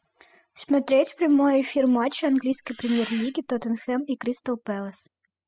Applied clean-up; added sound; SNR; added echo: classical method spectral subtraction.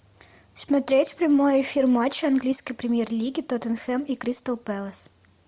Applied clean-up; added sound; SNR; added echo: none; none; none; none.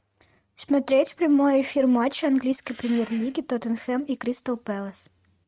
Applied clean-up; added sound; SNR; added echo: neural mask model RNNoise.